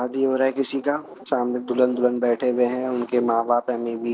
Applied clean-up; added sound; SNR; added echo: none; none; none; none.